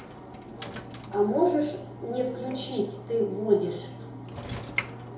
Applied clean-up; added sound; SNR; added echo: none; Sliding door / Train; 14 dB; reverberation time 2.6 s.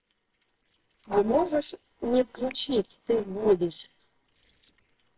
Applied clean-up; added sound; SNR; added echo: neural separator model SepFormer WHAMR!.